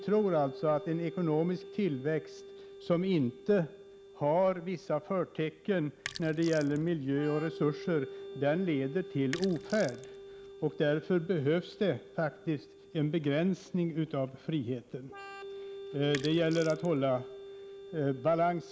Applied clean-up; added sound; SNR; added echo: none; Sink (filling or washing) + Organ; 15 dB; none.